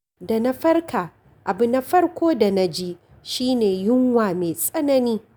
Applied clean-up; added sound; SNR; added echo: none; none; none; none.